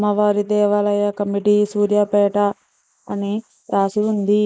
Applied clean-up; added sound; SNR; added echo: neural mask model Resemble Enhance denoiser.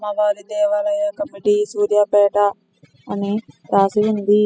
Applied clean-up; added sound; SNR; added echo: classical method spectral subtraction.